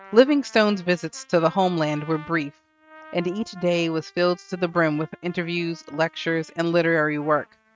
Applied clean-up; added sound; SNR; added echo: neural mask model RNNoise.